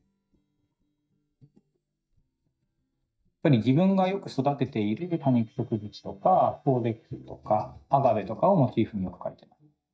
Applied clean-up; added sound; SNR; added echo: neural mask model DeepFilterNet 3.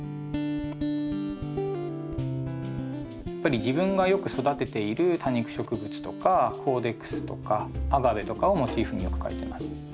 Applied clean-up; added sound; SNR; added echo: none; none; none; none.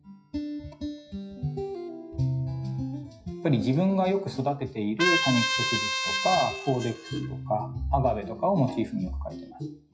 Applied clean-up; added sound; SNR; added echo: classical method WPE with log-MMSE.